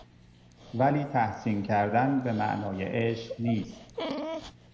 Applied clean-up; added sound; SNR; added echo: none; Dog; 13 dB; reverberation time 0.7 s.